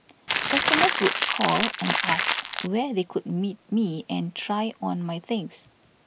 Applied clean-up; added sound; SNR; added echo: none; Crackle; -4 dB; none.